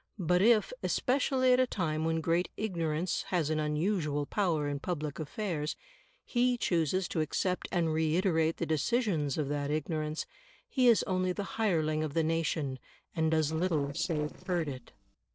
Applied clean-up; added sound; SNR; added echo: neural separator model SepFormer DNS4.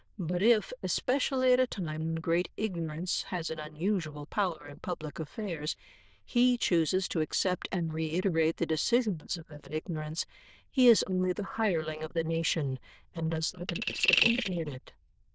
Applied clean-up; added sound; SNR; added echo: neural diffusion model UNIVERSE++.